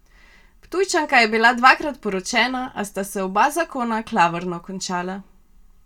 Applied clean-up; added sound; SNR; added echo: none; none; none; reverberation time 0.2 s.